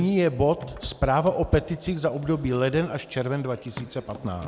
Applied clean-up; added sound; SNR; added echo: none; Hands / Wood; 20 dB; none.